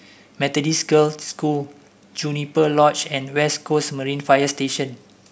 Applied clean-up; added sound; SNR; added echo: none; none; none; none.